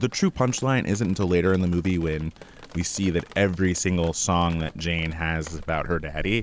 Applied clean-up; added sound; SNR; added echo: none; Drip; 17 dB; none.